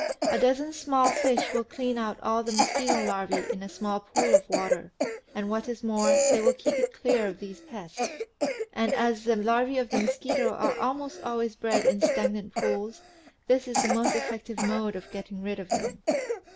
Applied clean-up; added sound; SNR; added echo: none; Cough; 0 dB; none.